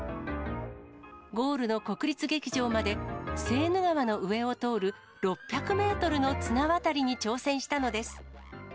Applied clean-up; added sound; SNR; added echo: none; none; none; none.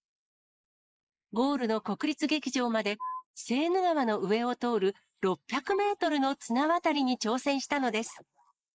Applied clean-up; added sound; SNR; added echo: neural mask model Resemble Enhance denoiser.